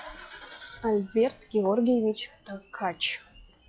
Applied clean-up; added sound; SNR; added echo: classical method log-MMSE.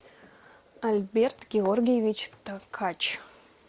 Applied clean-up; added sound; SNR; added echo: none; none; none; none.